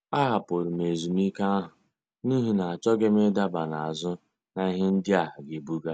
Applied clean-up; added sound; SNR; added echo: none; none; none; none.